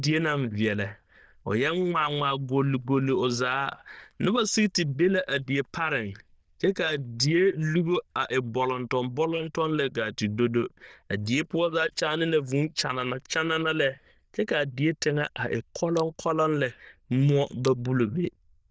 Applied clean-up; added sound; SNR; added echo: neural diffusion model UNIVERSE++.